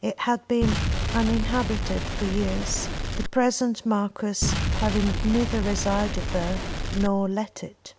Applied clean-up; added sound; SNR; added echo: none; Explosion; 1 dB; none.